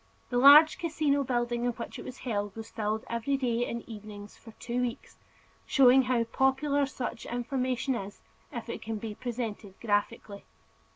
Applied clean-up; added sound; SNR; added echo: none; none; none; none.